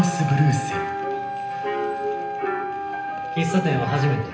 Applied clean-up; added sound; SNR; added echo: none; Wind instrument, woodwind instrument; 5 dB; reverberation time 0.9 s.